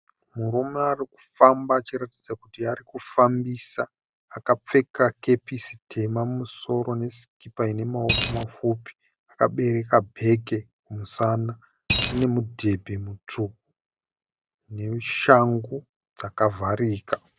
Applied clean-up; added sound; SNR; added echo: none; Coin (dropping); -1 dB; none.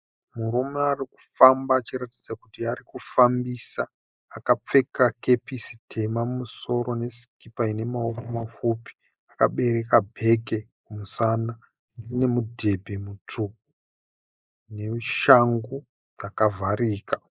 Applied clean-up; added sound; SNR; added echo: neural mask model Resemble Enhance denoiser.